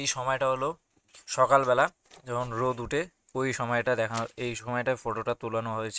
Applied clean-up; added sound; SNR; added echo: neural mask model RNNoise.